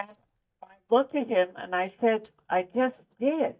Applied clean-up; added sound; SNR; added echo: neural mask model DeepFilterNet 3.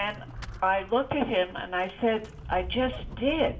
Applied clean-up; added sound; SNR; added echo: none; Squeak / Accelerating, revving, vroom / Vehicle; 12 dB; reverberation time 0.4 s.